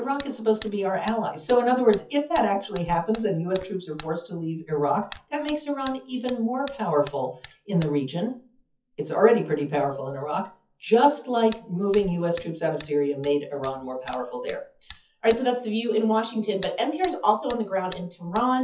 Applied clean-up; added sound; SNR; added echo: classical method WPE with log-MMSE.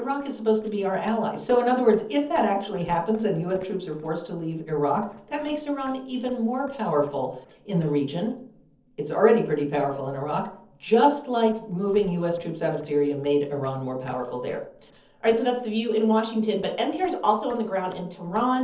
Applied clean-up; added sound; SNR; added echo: neural separator model SepFormer DNS4.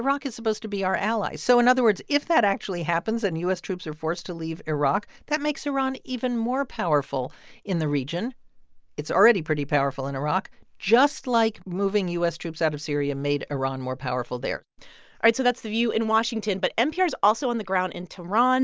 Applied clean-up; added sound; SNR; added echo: none; none; none; none.